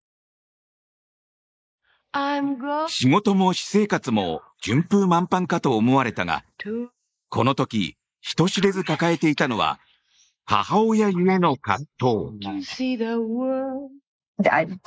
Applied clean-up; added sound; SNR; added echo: neural mask model Resemble Enhance denoiser.